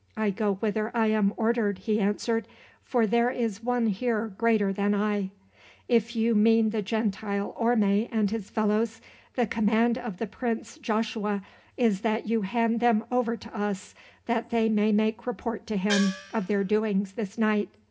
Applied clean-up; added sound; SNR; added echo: none; Gong; 9 dB; reverberation time 0.3 s.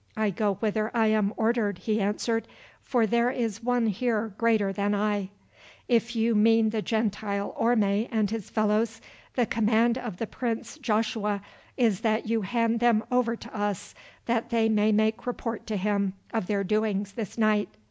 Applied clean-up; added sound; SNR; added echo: none; none; none; none.